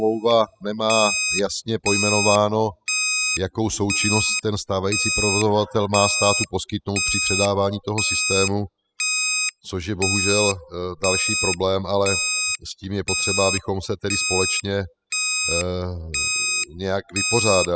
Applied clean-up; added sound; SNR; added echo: classical method spectral subtraction.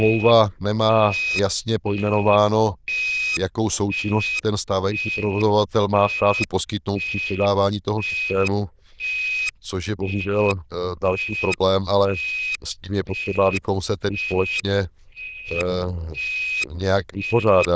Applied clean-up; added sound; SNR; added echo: neural diffusion model UNIVERSE++.